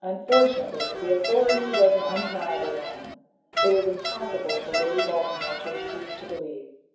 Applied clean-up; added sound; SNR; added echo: none; Crowd; 4 dB; reverberation time 2.8 s.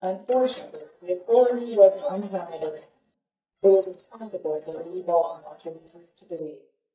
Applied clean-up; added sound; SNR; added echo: neural mask model DeepFilterNet 3.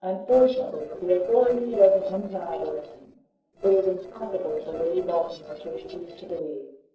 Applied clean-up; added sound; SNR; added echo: neural separator model SepFormer DNS4.